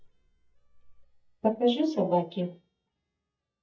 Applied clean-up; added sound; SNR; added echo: neural mask model DeepFilterNet 3.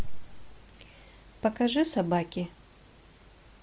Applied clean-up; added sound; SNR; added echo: none; none; none; none.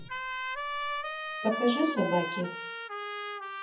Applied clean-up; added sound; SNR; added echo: classical method WPE with log-MMSE.